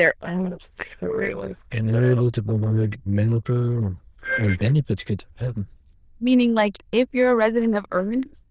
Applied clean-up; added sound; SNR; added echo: neural diffusion model UNIVERSE++.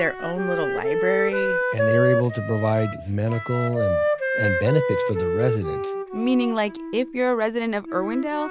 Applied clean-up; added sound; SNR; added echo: none; Wind instrument, woodwind instrument; 1 dB; none.